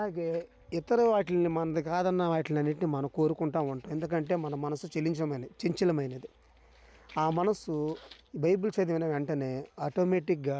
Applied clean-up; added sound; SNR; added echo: none; none; none; none.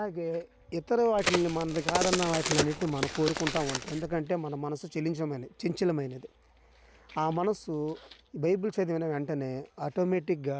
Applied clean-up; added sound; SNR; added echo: none; Crack; 2 dB; none.